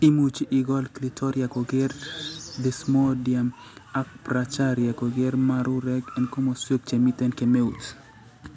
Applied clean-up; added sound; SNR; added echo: none; none; none; none.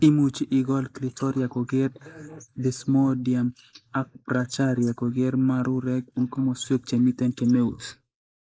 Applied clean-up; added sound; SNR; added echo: neural mask model Resemble Enhance denoiser.